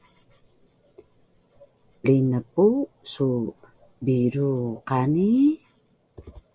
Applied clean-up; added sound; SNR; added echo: none; none; none; none.